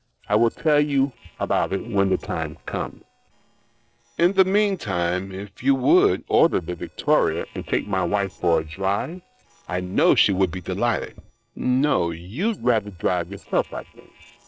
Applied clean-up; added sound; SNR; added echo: neural separator model SepFormer DNS4.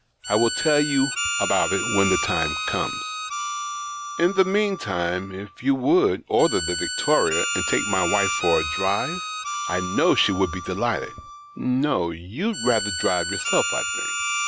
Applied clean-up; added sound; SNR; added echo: none; Harmonica; 4 dB; none.